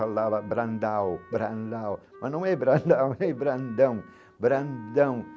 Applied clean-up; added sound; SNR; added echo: none; Cowbell + Wind instrument, woodwind instrument; 18 dB; none.